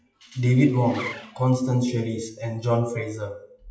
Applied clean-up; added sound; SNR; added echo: classical method WPE with log-MMSE.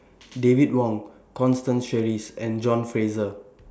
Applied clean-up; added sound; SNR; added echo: none; none; none; none.